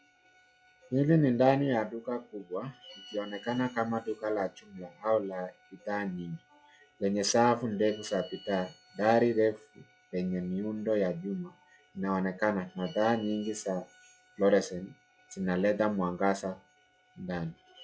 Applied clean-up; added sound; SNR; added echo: classical method log-MMSE.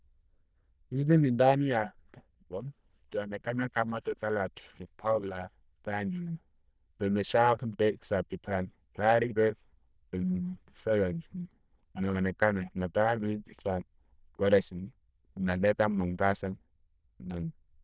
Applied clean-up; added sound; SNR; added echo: neural diffusion model UNIVERSE++.